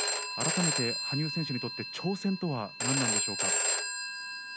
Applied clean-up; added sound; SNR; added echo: none; Telephone; -3 dB; none.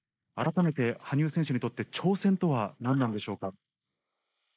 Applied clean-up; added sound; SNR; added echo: neural mask model Resemble Enhance denoiser.